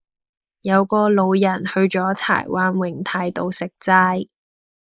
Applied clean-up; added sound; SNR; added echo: neural mask model Resemble Enhance denoiser.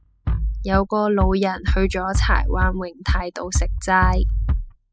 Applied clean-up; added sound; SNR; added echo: classical method spectral subtraction.